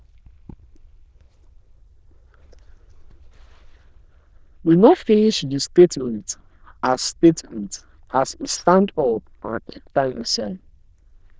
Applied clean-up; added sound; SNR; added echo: neural diffusion model UNIVERSE++.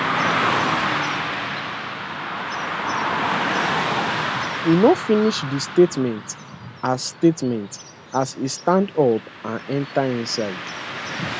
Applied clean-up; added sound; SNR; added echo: none; Car passing by / Traffic noise, roadway noise; 3 dB; none.